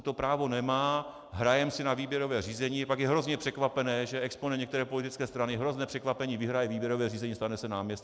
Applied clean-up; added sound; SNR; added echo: none; none; none; none.